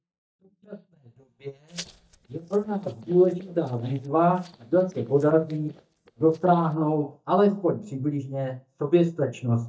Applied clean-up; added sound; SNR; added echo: neural mask model DeepFilterNet 3.